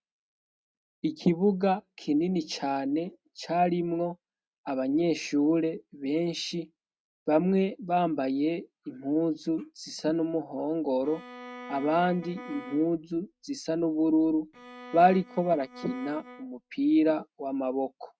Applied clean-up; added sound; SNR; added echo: neural mask model RNNoise.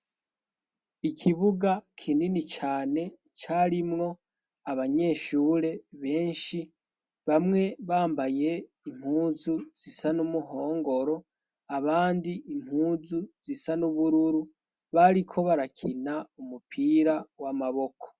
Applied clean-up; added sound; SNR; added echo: none; none; none; none.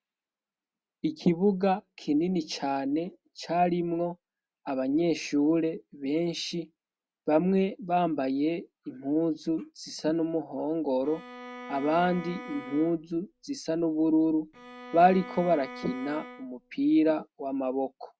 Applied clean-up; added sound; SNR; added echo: none; Bowed string instrument; 15 dB; none.